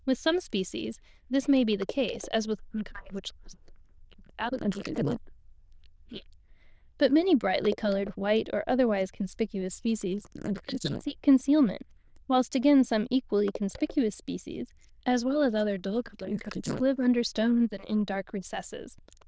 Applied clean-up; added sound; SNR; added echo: neural diffusion model UNIVERSE++.